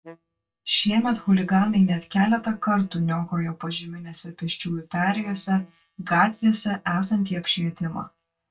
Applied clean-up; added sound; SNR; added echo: neural mask model DeepFilterNet 3.